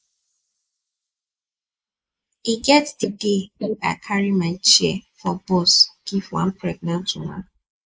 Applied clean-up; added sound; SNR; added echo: neural mask model Resemble Enhance denoiser.